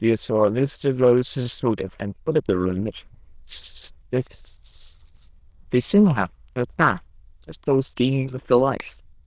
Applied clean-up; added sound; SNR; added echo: neural diffusion model UNIVERSE++.